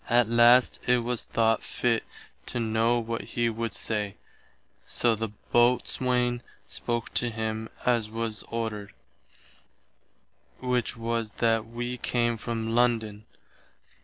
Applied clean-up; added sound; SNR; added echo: none; none; none; none.